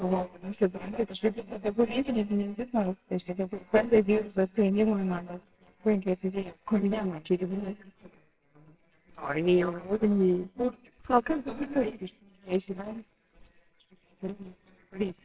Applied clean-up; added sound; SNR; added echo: neural separator model SepFormer WHAMR!.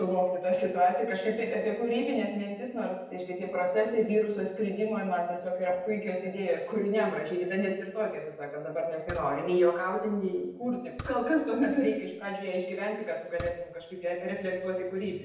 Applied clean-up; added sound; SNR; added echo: none; Fireworks; 18 dB; reverberation time 0.9 s.